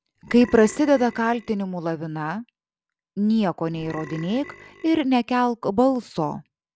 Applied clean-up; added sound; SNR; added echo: none; Burping, eructation; 19 dB; none.